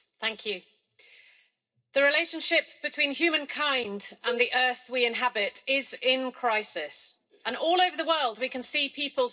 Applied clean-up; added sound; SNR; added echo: neural separator model SepFormer DNS4.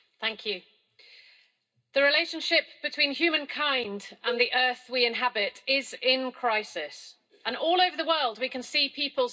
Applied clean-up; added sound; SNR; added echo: none; Cowbell; 12 dB; reverberation time 0.2 s.